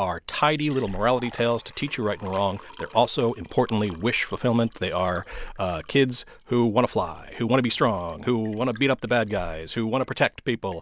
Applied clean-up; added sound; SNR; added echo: none; Liquid; 20 dB; none.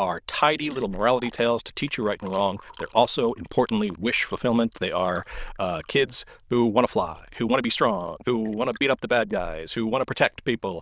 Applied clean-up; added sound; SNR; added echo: neural diffusion model UNIVERSE++.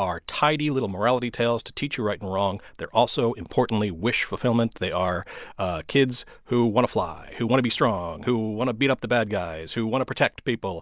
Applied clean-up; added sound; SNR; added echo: none; none; none; none.